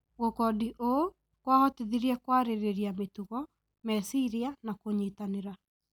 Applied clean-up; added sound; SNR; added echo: none; none; none; none.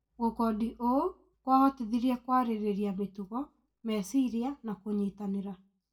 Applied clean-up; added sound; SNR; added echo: none; none; none; reverberation time 0.2 s.